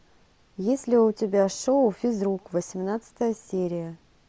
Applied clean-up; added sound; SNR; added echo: none; none; none; none.